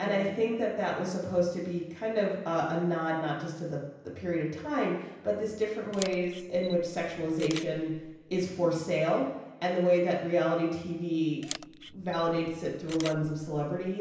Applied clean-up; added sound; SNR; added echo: none; Camera; 15 dB; reverberation time 0.9 s.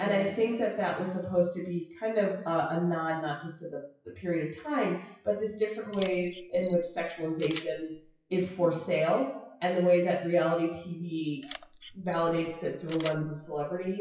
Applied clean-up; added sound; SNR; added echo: classical method WPE with log-MMSE.